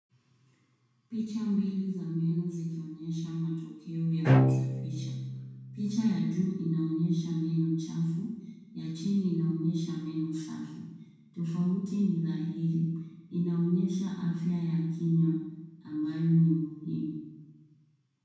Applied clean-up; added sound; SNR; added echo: none; Bowed string instrument; -1 dB; reverberation time 1.1 s.